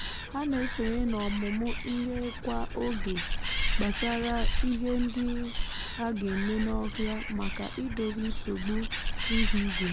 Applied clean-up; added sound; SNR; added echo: none; Animal; -1 dB; none.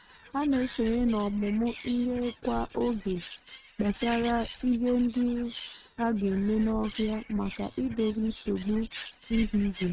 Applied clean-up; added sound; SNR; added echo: neural mask model RNNoise.